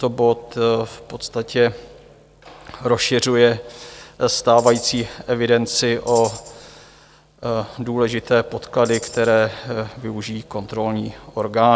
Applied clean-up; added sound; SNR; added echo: none; Tambourine; 18 dB; none.